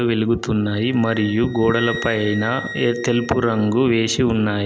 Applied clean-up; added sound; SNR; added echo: none; Wind instrument, woodwind instrument; 15 dB; none.